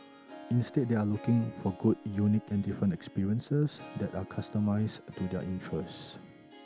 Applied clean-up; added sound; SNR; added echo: none; Harp; 18 dB; none.